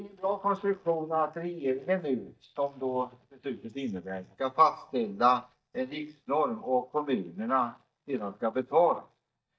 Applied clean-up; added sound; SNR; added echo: neural mask model DeepFilterNet 3.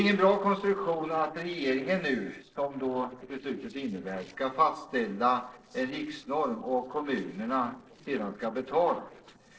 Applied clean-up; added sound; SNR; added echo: neural separator model SepFormer DNS4.